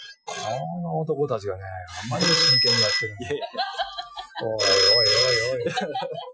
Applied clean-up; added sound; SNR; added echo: classical method Wiener filter.